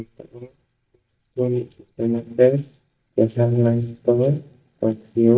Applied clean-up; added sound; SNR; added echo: neural mask model DeepFilterNet 3.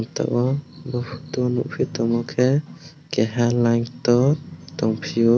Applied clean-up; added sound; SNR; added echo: none; none; none; none.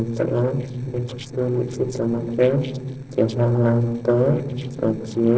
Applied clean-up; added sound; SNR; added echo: neural separator model SepFormer DNS4.